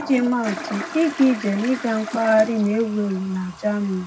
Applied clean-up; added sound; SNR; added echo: none; Toilet flush; 13 dB; reverberation time 0.4 s.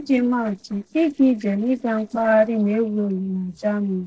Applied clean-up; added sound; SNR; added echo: neural separator model SepFormer DNS4.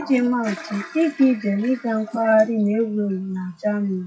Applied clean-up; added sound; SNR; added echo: classical method WPE with log-MMSE.